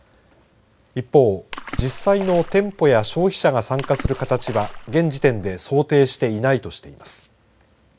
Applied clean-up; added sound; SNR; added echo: none; Water / Splash, splatter; 11 dB; none.